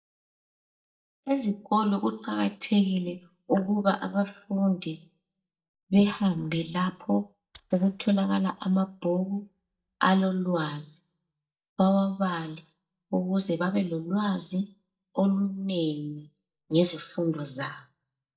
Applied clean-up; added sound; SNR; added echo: neural mask model DeepFilterNet 3.